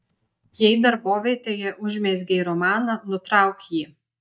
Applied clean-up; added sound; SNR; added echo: neural mask model DeepFilterNet 3.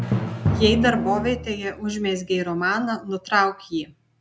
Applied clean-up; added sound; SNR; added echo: none; Drum; 5 dB; none.